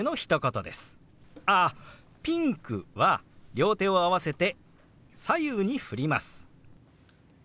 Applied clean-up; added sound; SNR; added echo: none; none; none; none.